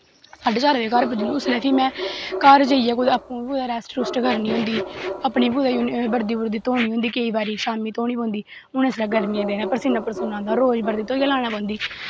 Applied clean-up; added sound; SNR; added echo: none; Bark; 10 dB; none.